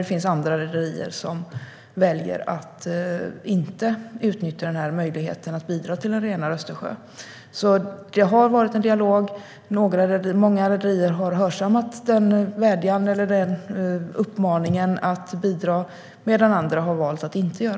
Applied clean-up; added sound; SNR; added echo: none; none; none; none.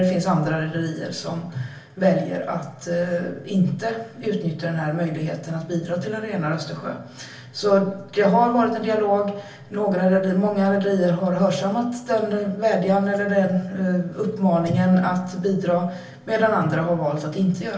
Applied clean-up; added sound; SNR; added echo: none; none; none; reverberation time 0.3 s.